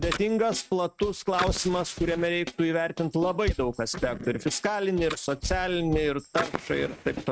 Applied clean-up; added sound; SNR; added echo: neural mask model RNNoise.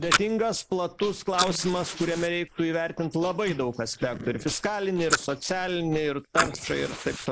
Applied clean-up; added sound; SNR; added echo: neural mask model Resemble Enhance denoiser.